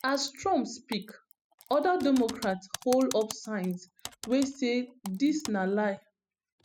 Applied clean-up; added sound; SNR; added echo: classical method spectral subtraction.